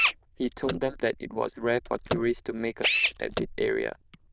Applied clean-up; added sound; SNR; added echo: neural diffusion model UNIVERSE++.